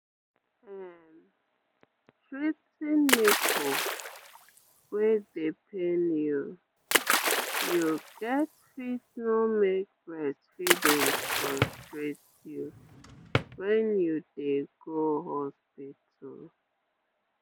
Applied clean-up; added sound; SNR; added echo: none; Drawer open or close + Splash, splatter; -1 dB; none.